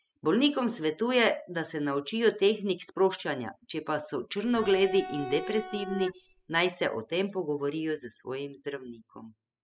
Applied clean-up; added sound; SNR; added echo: classical method spectral subtraction.